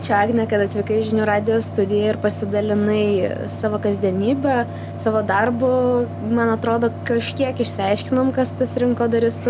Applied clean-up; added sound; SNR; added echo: none; Mechanical fan; 10 dB; none.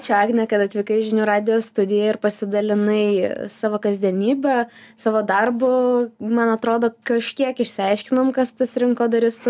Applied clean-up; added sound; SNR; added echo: none; none; none; none.